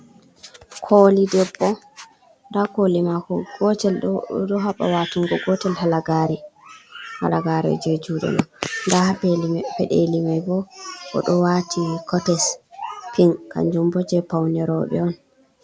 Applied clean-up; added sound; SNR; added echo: none; none; none; none.